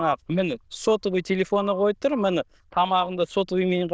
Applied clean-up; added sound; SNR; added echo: neural diffusion model UNIVERSE++.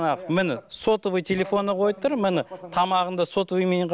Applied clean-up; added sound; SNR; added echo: none; none; none; none.